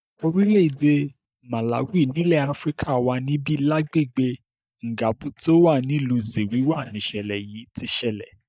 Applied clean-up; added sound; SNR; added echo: neural mask model DeepFilterNet 3.